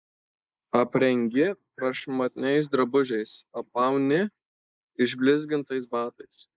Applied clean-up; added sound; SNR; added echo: neural mask model Resemble Enhance denoiser.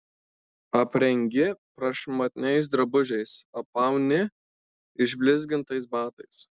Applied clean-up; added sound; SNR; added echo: none; none; none; none.